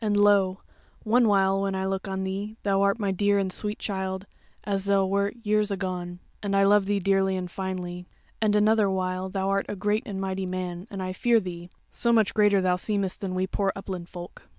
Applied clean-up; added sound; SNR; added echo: none; none; none; none.